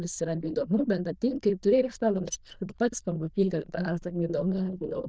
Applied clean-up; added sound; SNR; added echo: neural diffusion model UNIVERSE++.